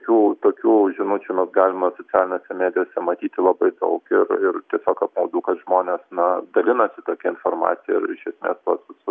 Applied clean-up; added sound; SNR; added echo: none; none; none; none.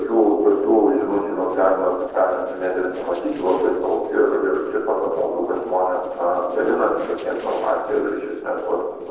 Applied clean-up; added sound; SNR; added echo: neural separator model SepFormer DNS4.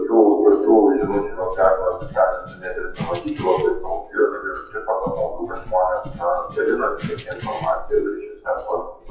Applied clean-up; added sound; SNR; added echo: classical method WPE with log-MMSE.